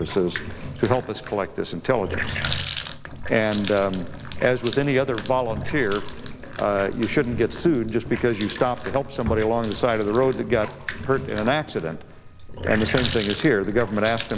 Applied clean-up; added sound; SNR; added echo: none; Water tap, faucet; 6 dB; none.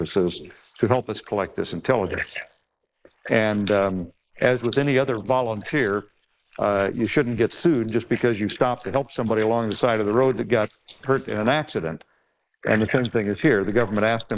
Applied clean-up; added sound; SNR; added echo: neural mask model Resemble Enhance denoiser.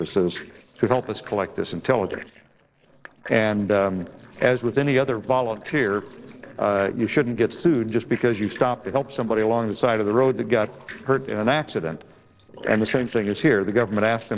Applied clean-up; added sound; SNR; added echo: neural separator model SepFormer DNS4.